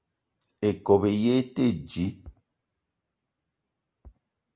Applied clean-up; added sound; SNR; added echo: none; none; none; none.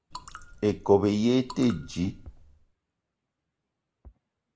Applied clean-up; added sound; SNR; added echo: none; Raindrop / Drip; 18 dB; none.